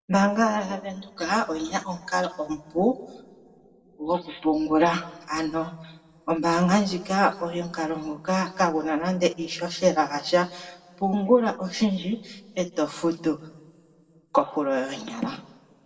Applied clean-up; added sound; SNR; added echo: none; none; none; reverberation time 1.4 s.